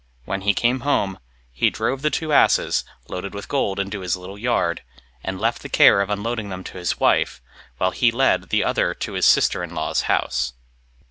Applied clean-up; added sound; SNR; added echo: none; none; none; none.